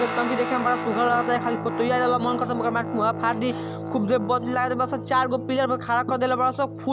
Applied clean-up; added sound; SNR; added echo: none; Guitar; 7 dB; none.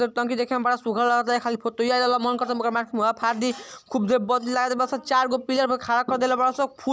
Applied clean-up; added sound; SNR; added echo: none; none; none; none.